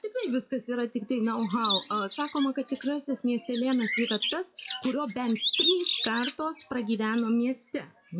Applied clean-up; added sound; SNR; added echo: classical method WPE with log-MMSE.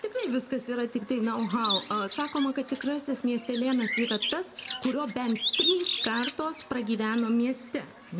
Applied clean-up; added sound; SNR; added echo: none; Bird; 6 dB; reverberation time 1.0 s.